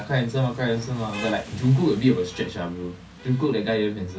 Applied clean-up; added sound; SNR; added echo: none; Rain; 18 dB; reverberation time 0.3 s.